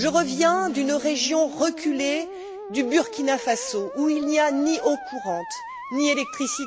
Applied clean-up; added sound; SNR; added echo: none; Musical instrument; 12 dB; none.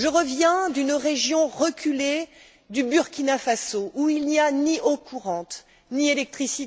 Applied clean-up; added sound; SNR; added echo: none; none; none; none.